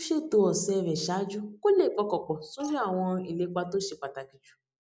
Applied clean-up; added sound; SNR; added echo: neural mask model Resemble Enhance denoiser.